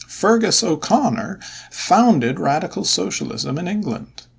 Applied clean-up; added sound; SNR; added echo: none; none; none; none.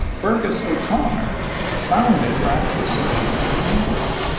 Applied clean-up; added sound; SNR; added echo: none; Fixed-wing aircraft, airplane; 0 dB; reverberation time 1.1 s.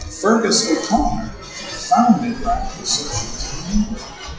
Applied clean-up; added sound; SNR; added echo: classical method WPE with log-MMSE.